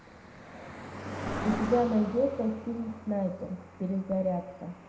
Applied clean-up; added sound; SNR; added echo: none; Cricket; 9 dB; reverberation time 0.7 s.